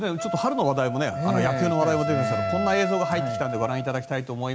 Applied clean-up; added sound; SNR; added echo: none; Wind instrument, woodwind instrument; 5 dB; none.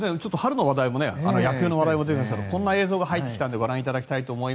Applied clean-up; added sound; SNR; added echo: none; none; none; none.